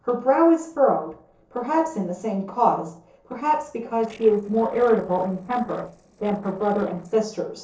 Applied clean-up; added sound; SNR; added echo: neural separator model SepFormer DNS4.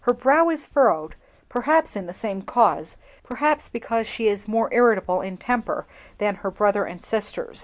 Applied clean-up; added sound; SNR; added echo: none; none; none; none.